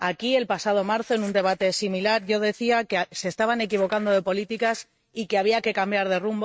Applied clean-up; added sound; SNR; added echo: neural mask model RNNoise.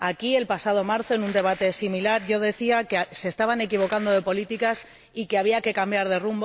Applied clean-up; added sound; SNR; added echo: none; Crumpling, crinkling; 20 dB; none.